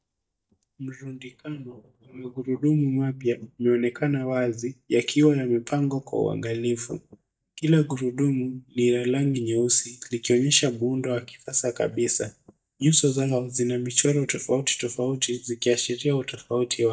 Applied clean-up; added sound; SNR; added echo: neural mask model DeepFilterNet 3.